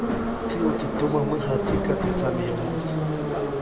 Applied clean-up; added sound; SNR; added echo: none; Subway, metro, underground; -4 dB; reverberation time 1.7 s.